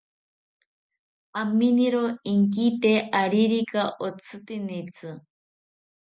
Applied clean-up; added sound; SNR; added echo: none; none; none; none.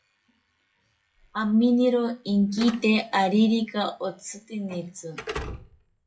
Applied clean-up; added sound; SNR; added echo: classical method WPE with log-MMSE.